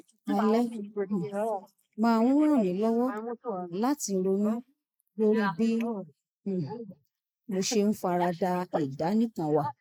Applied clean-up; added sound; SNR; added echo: neural mask model Resemble Enhance denoiser.